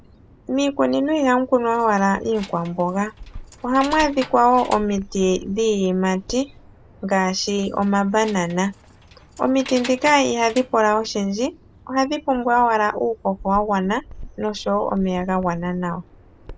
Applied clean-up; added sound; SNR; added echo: none; Keys jangling + Bird vocalization, bird call, bird song; 19 dB; none.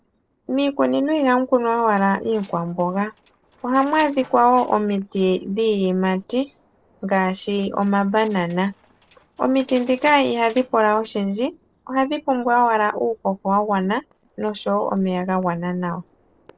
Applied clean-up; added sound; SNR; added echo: neural separator model SepFormer DNS4.